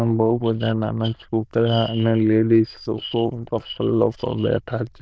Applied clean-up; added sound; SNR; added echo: neural diffusion model UNIVERSE++.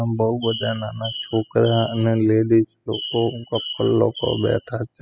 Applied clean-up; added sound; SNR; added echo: classical method spectral subtraction.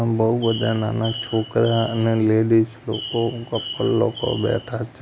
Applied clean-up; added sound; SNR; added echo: none; Bird; 14 dB; none.